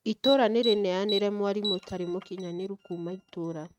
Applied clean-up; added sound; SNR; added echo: neural mask model RNNoise.